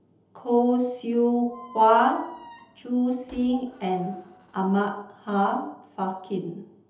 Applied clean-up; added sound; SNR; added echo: none; Squeak; 20 dB; reverberation time 0.8 s.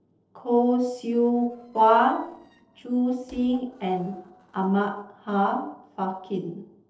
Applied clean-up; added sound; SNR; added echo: neural separator model SepFormer DNS4.